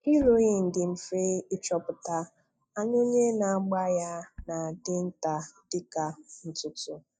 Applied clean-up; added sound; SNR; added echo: neural mask model DeepFilterNet 3.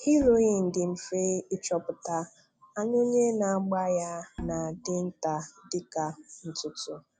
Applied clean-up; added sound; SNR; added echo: none; Bowed string instrument; 15 dB; none.